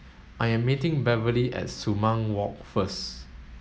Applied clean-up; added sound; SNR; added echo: none; none; none; none.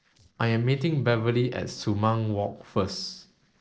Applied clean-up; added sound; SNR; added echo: neural separator model SepFormer DNS4.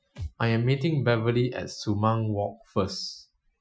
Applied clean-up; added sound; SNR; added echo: classical method Wiener filter.